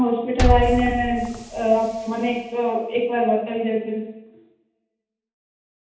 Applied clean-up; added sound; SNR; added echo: none; Liquid; 3 dB; reverberation time 0.8 s.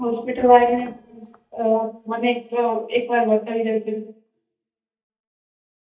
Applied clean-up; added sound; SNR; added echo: neural mask model DeepFilterNet 3.